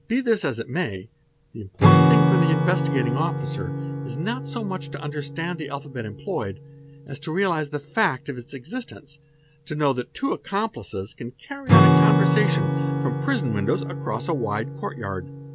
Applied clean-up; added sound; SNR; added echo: none; Acoustic guitar / Strum; -3 dB; none.